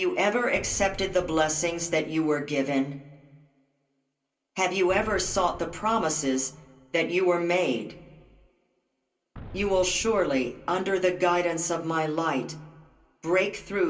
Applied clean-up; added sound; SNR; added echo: none; Boom; 17 dB; reverberation time 0.3 s.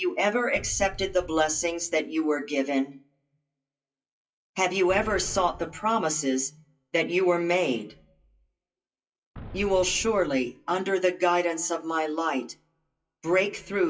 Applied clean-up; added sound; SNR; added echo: classical method WPE with log-MMSE.